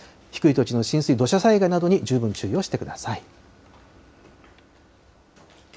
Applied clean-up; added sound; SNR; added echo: none; none; none; none.